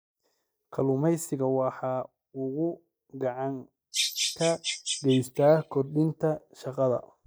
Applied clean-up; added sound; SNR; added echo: neural mask model DeepFilterNet 3.